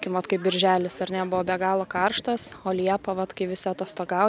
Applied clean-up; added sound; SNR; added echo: none; none; none; none.